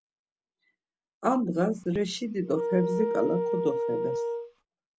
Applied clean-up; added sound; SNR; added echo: none; Wind instrument, woodwind instrument; 1 dB; none.